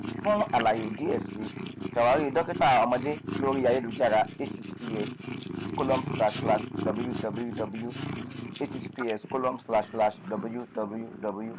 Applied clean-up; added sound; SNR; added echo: none; Purr; 8 dB; none.